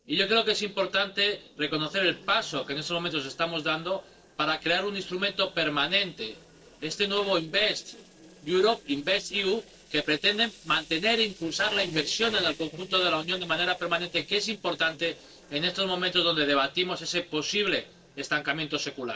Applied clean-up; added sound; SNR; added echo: neural separator model SepFormer DNS4.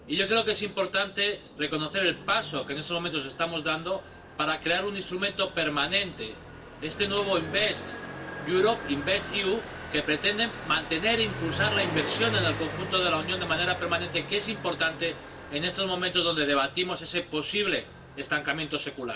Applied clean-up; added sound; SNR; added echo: none; Motorcycle; 10 dB; reverberation time 0.2 s.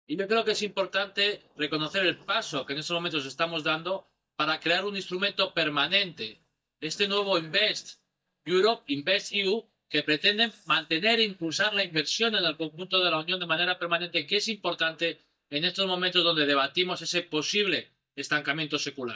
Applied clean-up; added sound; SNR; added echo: neural mask model DeepFilterNet 3.